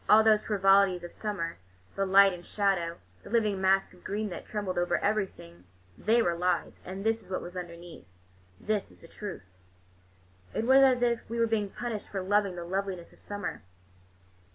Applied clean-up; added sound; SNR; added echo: none; none; none; none.